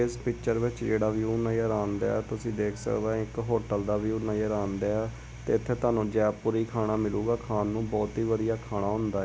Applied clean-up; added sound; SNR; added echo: none; none; none; none.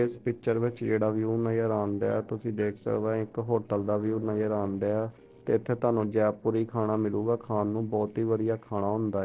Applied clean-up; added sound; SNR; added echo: neural separator model SepFormer DNS4.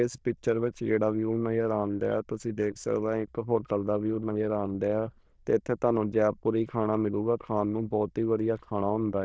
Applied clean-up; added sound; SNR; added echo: neural diffusion model UNIVERSE++.